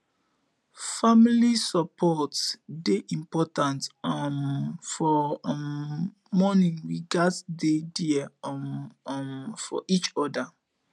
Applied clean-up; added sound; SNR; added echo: none; none; none; none.